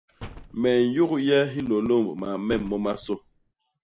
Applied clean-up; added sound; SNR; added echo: none; Slam; 19 dB; none.